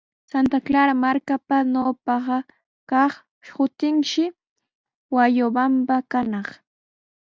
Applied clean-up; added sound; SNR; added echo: neural mask model DeepFilterNet 3.